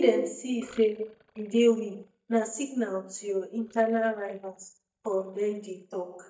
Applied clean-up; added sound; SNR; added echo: neural mask model DeepFilterNet 3.